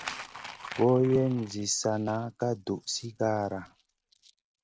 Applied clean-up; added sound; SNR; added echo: neural mask model RNNoise.